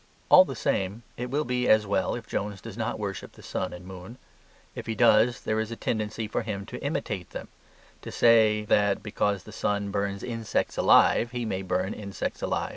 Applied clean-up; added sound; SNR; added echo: none; none; none; none.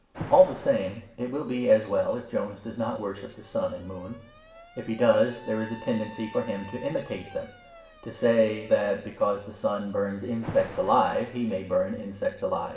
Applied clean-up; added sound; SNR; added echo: none; Alarm; 19 dB; reverberation time 0.8 s.